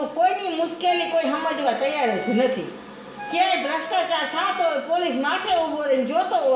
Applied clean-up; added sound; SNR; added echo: none; Wind instrument, woodwind instrument; 11 dB; reverberation time 0.7 s.